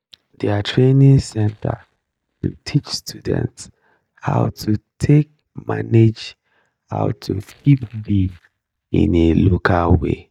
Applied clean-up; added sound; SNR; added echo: neural mask model DeepFilterNet 3.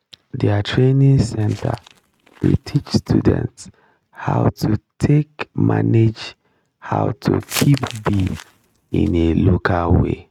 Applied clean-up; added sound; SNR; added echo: neural mask model RNNoise.